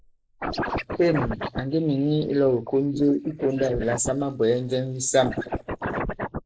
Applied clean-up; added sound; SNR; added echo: neural mask model Resemble Enhance denoiser.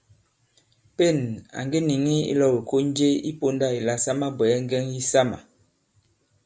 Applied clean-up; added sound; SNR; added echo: none; none; none; none.